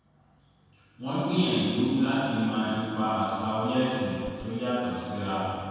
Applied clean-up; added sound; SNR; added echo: none; Whoosh, swoosh, swish; 17 dB; reverberation time 2.1 s.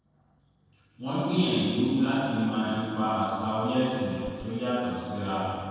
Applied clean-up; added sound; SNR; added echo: neural separator model SepFormer DNS4.